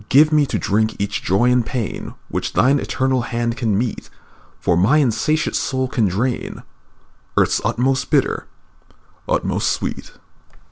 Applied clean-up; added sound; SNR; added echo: none; none; none; none.